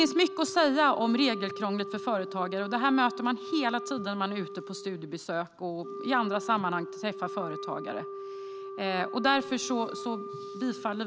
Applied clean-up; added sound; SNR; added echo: none; Wind instrument, woodwind instrument; 10 dB; none.